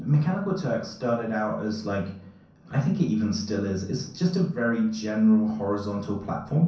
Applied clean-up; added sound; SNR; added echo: none; none; none; reverberation time 0.6 s.